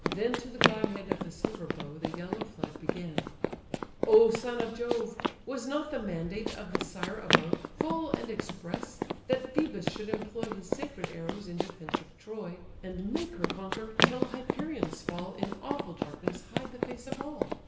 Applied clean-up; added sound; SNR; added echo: none; Run; -1 dB; reverberation time 0.8 s.